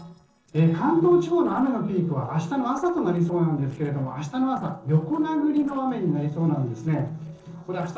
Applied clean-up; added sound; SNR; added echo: neural separator model SepFormer DNS4.